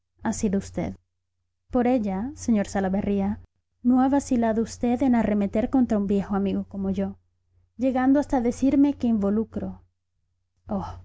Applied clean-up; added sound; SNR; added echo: none; none; none; none.